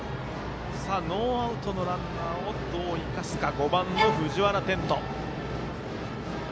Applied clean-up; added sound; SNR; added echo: none; Bowed string instrument; 2 dB; none.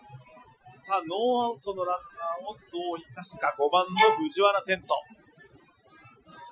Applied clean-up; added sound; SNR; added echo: classical method Wiener filter.